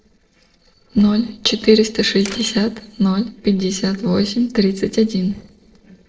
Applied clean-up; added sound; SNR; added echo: neural separator model SepFormer DNS4.